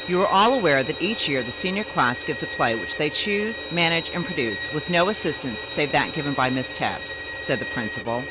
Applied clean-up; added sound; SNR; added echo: none; Bowed string instrument; 8 dB; none.